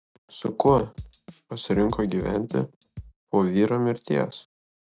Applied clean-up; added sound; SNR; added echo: neural mask model RNNoise.